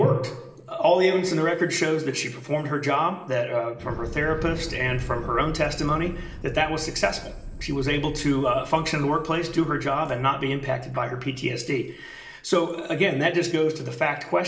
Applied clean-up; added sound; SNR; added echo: none; Thunder / Explosion; 15 dB; reverberation time 1.4 s.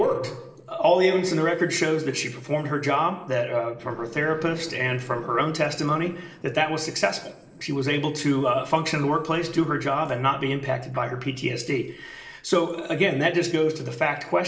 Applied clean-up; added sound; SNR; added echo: neural separator model SepFormer DNS4.